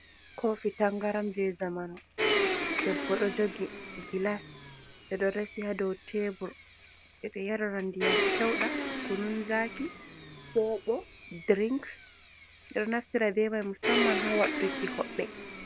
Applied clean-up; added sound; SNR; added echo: none; Domestic sounds, home sounds; 3 dB; none.